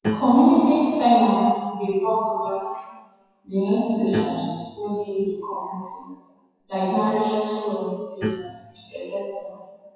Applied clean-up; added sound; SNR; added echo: classical method WPE with log-MMSE.